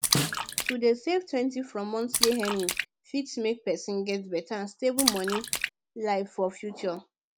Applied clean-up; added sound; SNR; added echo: none; Splash, splatter + Snare drum; 3 dB; none.